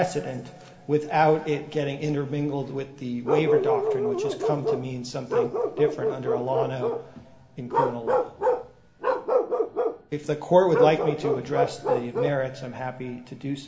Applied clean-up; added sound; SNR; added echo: none; Bark; 1 dB; reverberation time 1.7 s.